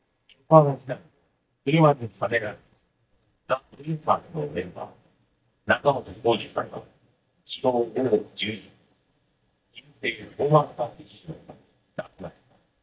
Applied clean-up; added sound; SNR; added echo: neural mask model DeepFilterNet 3.